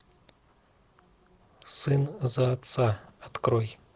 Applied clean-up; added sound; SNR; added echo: none; none; none; none.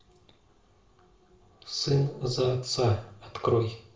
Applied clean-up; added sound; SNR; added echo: none; none; none; reverberation time 0.4 s.